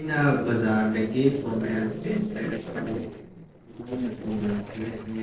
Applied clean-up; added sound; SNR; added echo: neural separator model SepFormer DNS4.